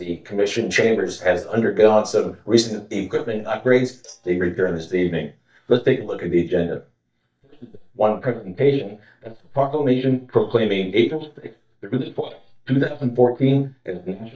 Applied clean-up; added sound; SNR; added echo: neural mask model DeepFilterNet 3.